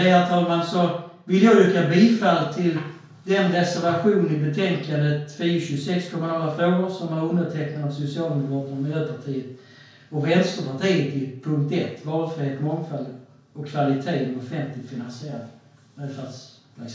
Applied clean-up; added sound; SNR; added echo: none; none; none; reverberation time 0.5 s.